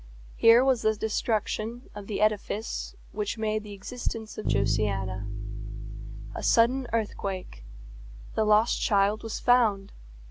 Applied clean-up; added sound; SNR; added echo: none; Bass guitar; 7 dB; none.